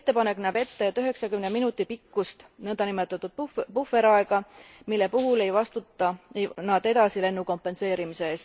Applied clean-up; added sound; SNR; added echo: none; Rattle (instrument); 19 dB; none.